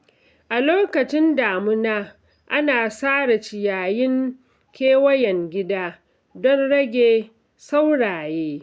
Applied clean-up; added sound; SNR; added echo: none; none; none; none.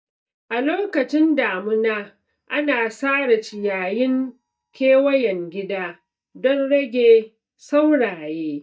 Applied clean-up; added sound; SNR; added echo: neural mask model DeepFilterNet 3.